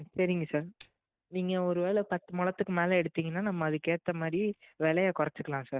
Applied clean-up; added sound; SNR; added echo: neural mask model DeepFilterNet 3.